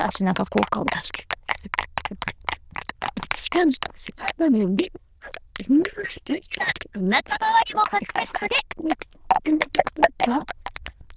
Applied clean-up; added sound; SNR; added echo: neural diffusion model UNIVERSE++.